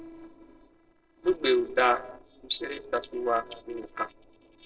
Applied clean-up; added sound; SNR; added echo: neural separator model SepFormer DNS4.